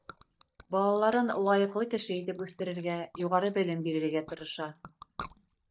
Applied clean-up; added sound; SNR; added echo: neural mask model DeepFilterNet 3.